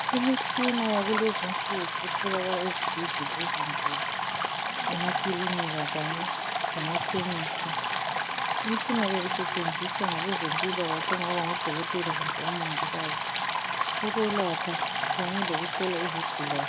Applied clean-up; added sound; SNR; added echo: none; Stream; -3 dB; none.